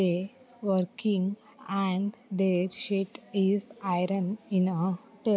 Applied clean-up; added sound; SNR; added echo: none; none; none; none.